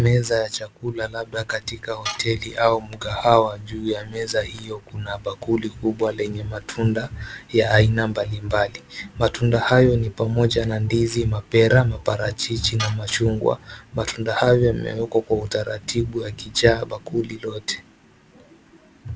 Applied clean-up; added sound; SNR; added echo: none; Tools; 18 dB; none.